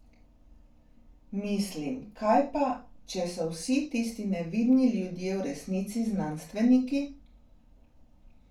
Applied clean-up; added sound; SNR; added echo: none; none; none; reverberation time 0.3 s.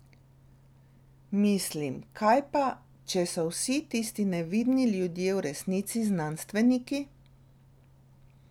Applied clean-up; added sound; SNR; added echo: none; none; none; none.